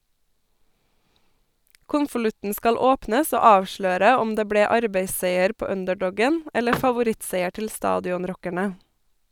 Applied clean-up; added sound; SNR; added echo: none; Vehicle; 10 dB; none.